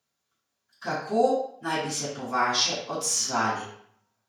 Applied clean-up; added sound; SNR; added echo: none; none; none; reverberation time 0.5 s.